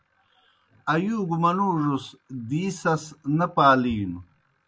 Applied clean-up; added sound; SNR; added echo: none; none; none; none.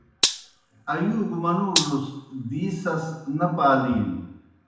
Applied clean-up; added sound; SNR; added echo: none; Gunshot, gunfire; 3 dB; reverberation time 0.8 s.